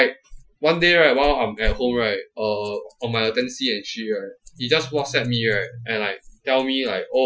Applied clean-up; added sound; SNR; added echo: classical method Wiener filter.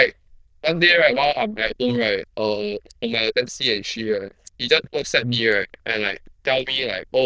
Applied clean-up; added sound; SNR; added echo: neural diffusion model UNIVERSE++.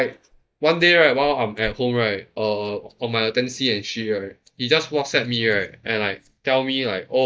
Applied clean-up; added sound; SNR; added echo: neural mask model DeepFilterNet 3.